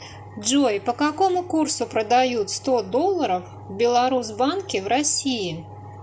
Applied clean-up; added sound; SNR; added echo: none; none; none; none.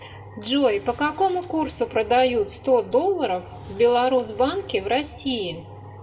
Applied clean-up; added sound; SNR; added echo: none; Squeak; 19 dB; reverberation time 0.3 s.